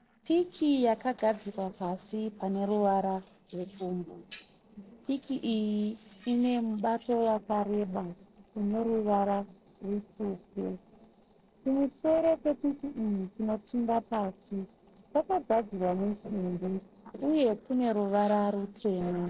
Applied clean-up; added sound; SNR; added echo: neural separator model SepFormer DNS4.